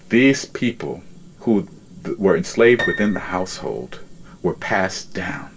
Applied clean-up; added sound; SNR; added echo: none; Piano; 10 dB; reverberation time 0.2 s.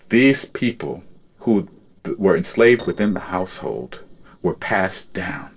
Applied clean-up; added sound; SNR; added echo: neural separator model SepFormer DNS4.